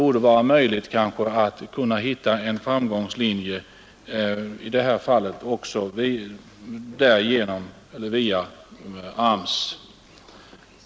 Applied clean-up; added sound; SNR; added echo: none; none; none; none.